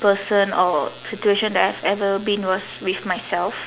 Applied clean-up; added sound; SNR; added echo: none; none; none; none.